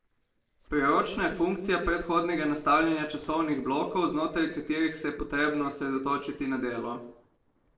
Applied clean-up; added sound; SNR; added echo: neural separator model SepFormer DNS4.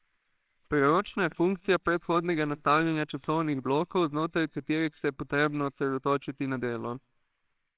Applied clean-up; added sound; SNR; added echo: neural separator model SepFormer WHAMR!.